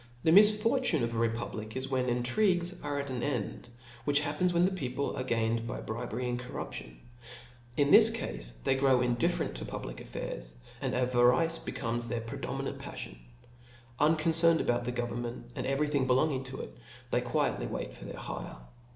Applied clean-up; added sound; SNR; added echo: none; none; none; none.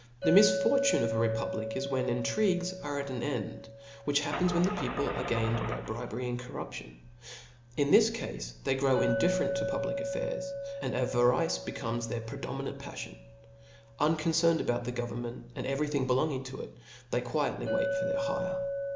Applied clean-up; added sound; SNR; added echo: none; Chink, clink + Engine starting / Car; 6 dB; none.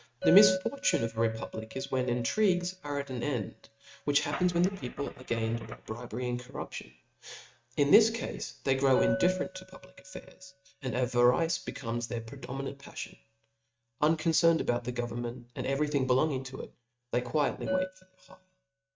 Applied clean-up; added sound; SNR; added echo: neural mask model RNNoise.